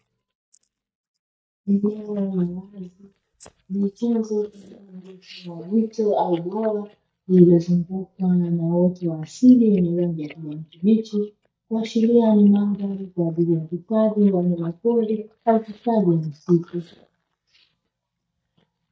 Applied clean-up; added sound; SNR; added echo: neural mask model DeepFilterNet 3.